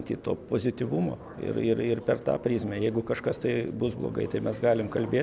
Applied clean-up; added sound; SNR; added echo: none; none; none; none.